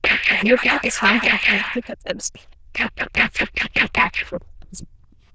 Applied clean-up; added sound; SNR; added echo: neural diffusion model UNIVERSE++.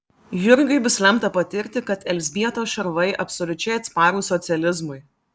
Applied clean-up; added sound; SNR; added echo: none; none; none; none.